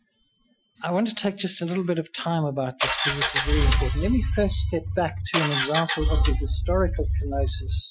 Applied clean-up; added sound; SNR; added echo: classical method Wiener filter.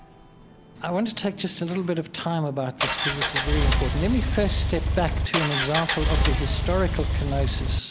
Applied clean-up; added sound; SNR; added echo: none; Engine; -4 dB; none.